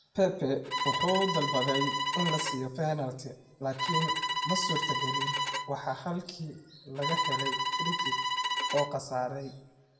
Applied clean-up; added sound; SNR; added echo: none; Bowed string instrument; -1 dB; reverberation time 0.6 s.